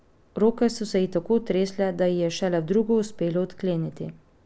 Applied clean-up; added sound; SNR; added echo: none; none; none; none.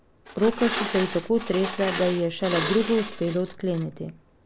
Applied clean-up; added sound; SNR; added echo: none; Glass; 6 dB; none.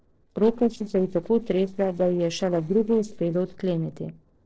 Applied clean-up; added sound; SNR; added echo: neural separator model SepFormer DNS4.